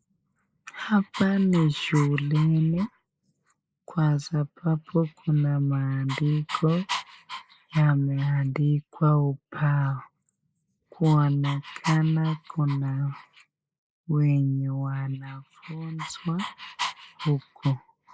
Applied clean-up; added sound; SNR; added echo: neural mask model Resemble Enhance denoiser.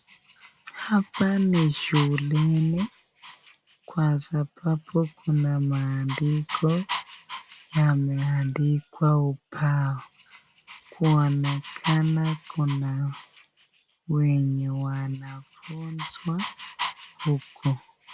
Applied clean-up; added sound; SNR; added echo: none; Dog; 15 dB; none.